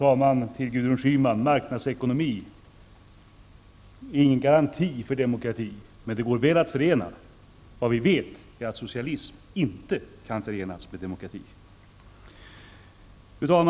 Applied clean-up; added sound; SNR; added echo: none; none; none; none.